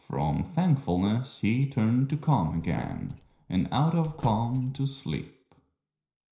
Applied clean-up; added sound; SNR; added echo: neural separator model SepFormer DNS4.